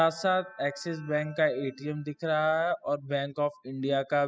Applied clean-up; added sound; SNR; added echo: classical method spectral subtraction.